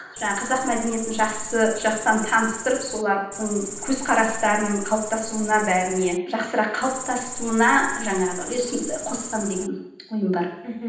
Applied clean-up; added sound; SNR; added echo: none; Cricket; 8 dB; reverberation time 0.9 s.